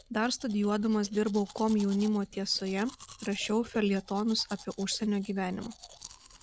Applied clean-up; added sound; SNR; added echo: none; Domestic sounds, home sounds; 20 dB; none.